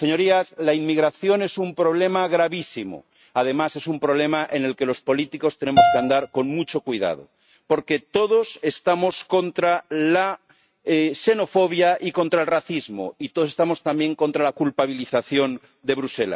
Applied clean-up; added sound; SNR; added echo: neural mask model RNNoise.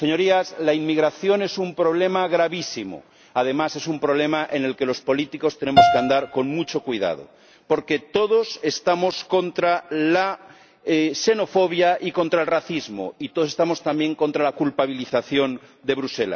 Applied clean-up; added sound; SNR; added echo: none; Piano; 2 dB; none.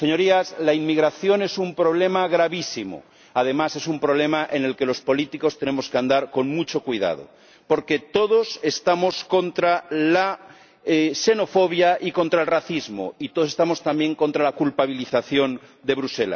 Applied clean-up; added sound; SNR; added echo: none; none; none; none.